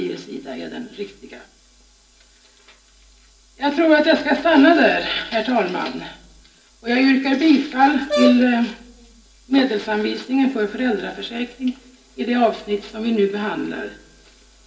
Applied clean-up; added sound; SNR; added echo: none; Brass instrument; 5 dB; reverberation time 0.3 s.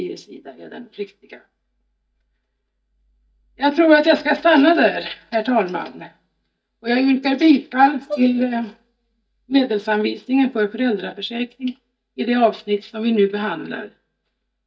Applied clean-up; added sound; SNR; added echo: neural mask model DeepFilterNet 3.